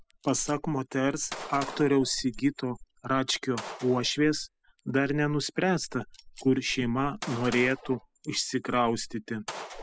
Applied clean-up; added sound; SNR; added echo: classical method spectral subtraction.